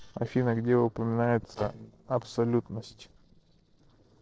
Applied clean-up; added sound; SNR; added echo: neural separator model SepFormer DNS4.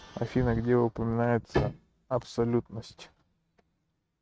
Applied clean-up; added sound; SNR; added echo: neural mask model RNNoise.